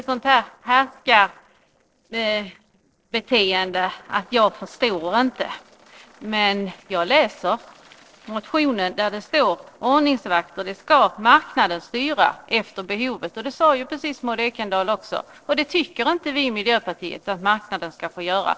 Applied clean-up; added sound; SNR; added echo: neural separator model SepFormer DNS4.